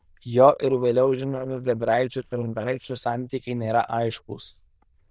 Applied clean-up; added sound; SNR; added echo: neural diffusion model UNIVERSE++.